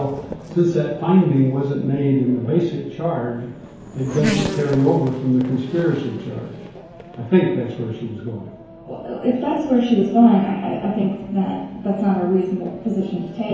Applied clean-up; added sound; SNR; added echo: none; Race car, auto racing / Accelerating, revving, vroom; 14 dB; reverberation time 1.0 s.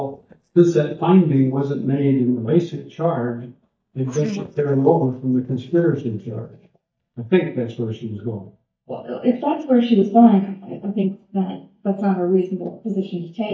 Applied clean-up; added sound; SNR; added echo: neural mask model DeepFilterNet 3.